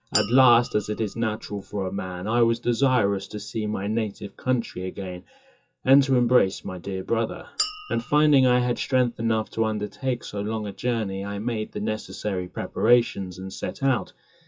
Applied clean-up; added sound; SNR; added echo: classical method WPE with log-MMSE.